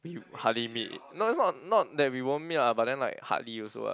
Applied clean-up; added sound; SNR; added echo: none; none; none; none.